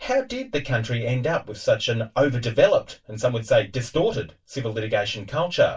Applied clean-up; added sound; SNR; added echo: none; none; none; reverberation time 0.2 s.